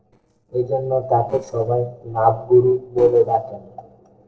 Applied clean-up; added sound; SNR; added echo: neural separator model SepFormer DNS4.